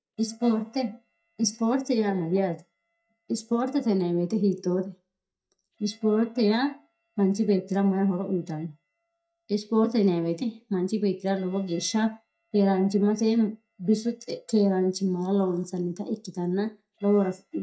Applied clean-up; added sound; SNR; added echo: neural mask model DeepFilterNet 3.